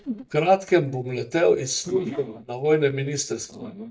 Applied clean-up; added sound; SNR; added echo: neural mask model DeepFilterNet 3.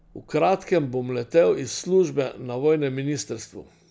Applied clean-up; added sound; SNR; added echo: none; none; none; none.